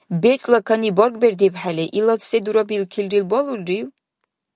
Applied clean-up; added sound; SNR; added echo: none; none; none; none.